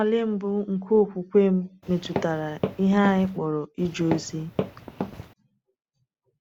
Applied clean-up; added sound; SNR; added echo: none; Walk, footsteps; 8 dB; none.